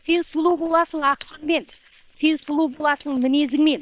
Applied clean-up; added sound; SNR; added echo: neural separator model SepFormer WHAM!.